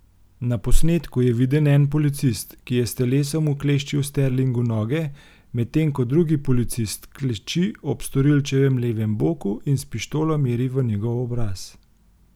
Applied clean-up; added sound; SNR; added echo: none; none; none; none.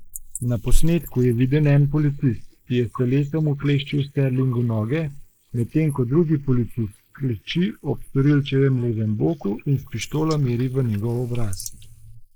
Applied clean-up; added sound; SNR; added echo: neural mask model Resemble Enhance denoiser.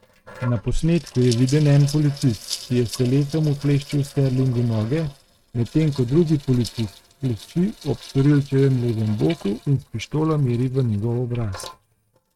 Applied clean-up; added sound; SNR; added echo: neural mask model RNNoise.